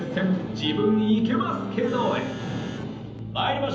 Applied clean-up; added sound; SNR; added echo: none; Keyboard (musical); 10 dB; reverberation time 0.9 s.